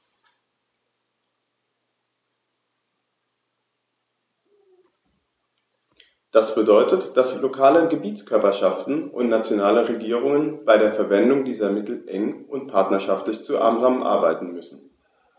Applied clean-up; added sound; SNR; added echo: none; none; none; none.